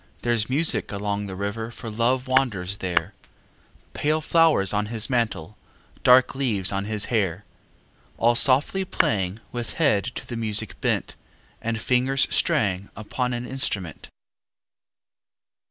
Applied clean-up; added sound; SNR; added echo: none; Tap / Glass; 4 dB; none.